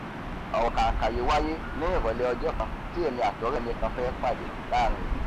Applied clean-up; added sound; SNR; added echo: none; Gull, seagull / Ocean; 3 dB; none.